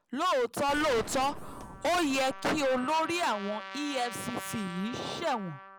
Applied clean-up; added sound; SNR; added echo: none; Trumpet + Gunshot, gunfire; 12 dB; none.